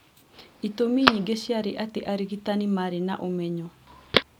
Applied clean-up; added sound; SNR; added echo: none; Telephone; 4 dB; none.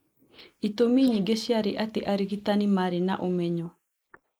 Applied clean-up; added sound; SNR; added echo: neural mask model Resemble Enhance denoiser.